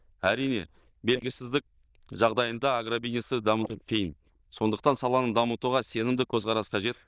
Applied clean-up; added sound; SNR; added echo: neural diffusion model UNIVERSE++.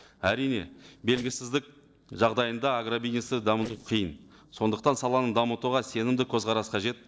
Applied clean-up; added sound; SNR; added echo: neural separator model SepFormer DNS4.